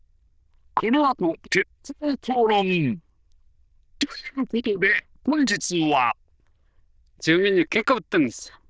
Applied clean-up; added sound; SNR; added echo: neural diffusion model UNIVERSE++.